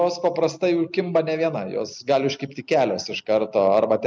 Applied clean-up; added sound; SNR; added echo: none; none; none; none.